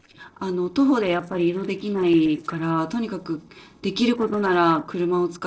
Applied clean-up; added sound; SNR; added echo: neural separator model SepFormer DNS4.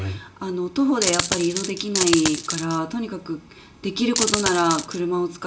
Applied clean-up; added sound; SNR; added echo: none; Coin (dropping); 1 dB; reverberation time 0.4 s.